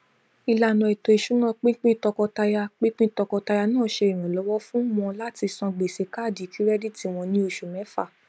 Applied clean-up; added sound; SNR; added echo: none; none; none; none.